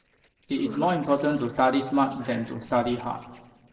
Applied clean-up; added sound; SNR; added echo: neural separator model SepFormer DNS4.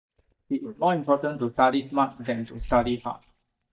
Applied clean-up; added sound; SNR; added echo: neural mask model DeepFilterNet 3.